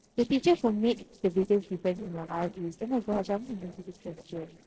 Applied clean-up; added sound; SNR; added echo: neural separator model SepFormer DNS4.